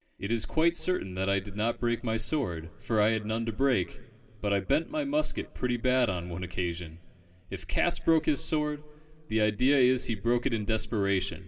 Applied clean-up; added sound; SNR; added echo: none; none; none; reverberation time 2.1 s.